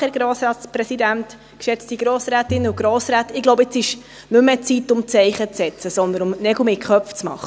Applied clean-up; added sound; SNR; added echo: none; none; none; none.